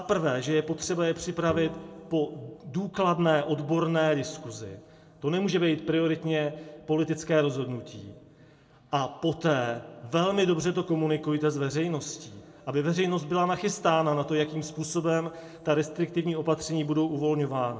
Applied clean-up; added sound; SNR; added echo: none; Bowed string instrument; 19 dB; reverberation time 1.2 s.